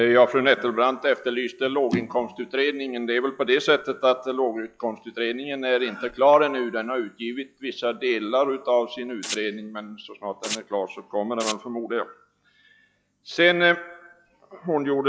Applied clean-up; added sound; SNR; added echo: classical method log-MMSE.